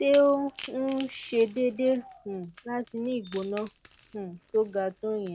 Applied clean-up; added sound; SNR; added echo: none; Crack / Crackle; 7 dB; none.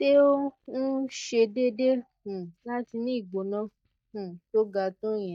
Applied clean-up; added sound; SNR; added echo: neural mask model DeepFilterNet 3.